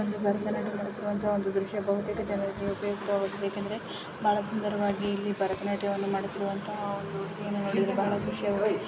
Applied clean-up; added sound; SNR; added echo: none; none; none; none.